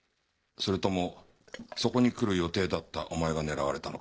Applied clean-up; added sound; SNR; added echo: neural separator model SepFormer DNS4.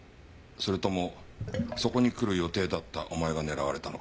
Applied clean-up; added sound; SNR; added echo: none; Sink (filling or washing); 10 dB; none.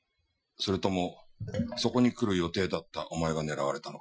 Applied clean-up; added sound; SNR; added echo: classical method Wiener filter.